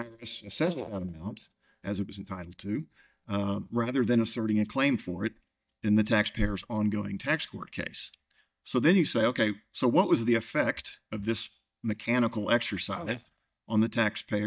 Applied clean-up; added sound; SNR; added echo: neural mask model DeepFilterNet 3.